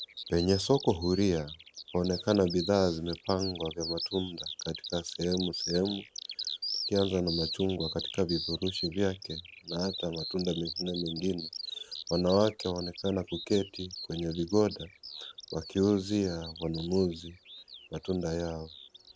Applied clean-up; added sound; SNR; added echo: none; Bird vocalization, bird call, bird song; 10 dB; none.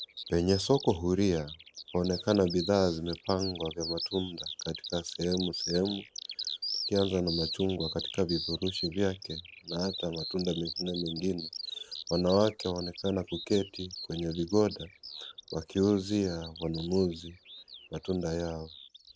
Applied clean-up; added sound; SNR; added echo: neural mask model Resemble Enhance denoiser.